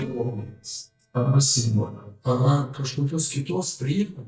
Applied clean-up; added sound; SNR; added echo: neural mask model DeepFilterNet 3.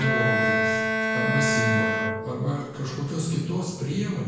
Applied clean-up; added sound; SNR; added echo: none; Bowed string instrument; -2 dB; reverberation time 1.0 s.